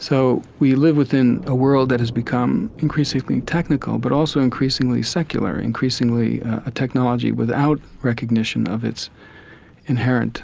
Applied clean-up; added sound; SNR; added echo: none; Thunder; 20 dB; none.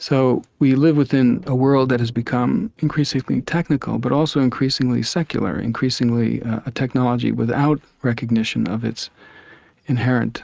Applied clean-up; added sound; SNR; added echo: neural mask model RNNoise.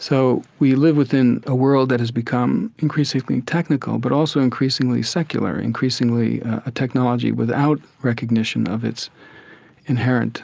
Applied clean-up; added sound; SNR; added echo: none; none; none; none.